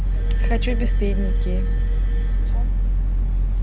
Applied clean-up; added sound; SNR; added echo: none; Glass; 18 dB; none.